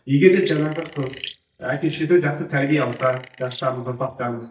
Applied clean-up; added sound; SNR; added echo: neural mask model DeepFilterNet 3.